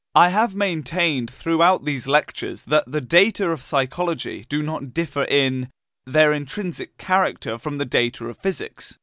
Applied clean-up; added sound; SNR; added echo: none; none; none; none.